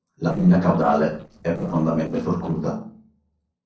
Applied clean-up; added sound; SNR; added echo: neural separator model SepFormer DNS4.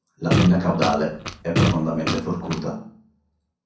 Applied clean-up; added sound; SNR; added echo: none; Fart; 0 dB; reverberation time 0.6 s.